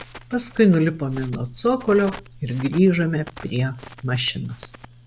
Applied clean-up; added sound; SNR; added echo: none; Crackle; 19 dB; none.